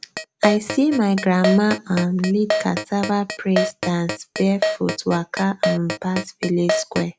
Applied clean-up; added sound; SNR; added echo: none; Keyboard (musical); 5 dB; none.